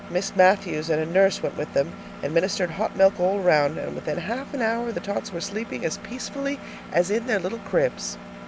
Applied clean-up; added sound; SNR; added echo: none; Engine; 15 dB; none.